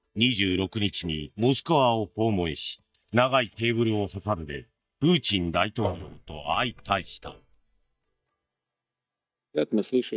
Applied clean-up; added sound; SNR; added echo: neural mask model DeepFilterNet 3.